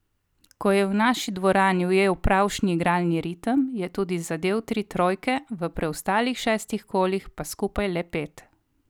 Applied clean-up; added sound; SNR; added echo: none; none; none; none.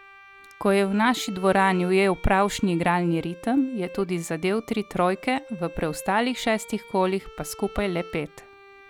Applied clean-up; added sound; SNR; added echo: none; Bowed string instrument; 19 dB; none.